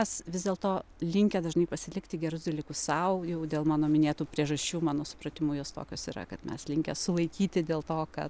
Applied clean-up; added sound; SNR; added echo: none; none; none; none.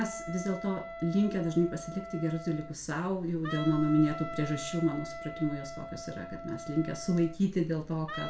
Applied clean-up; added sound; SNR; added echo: none; Wind instrument, woodwind instrument; 11 dB; reverberation time 0.3 s.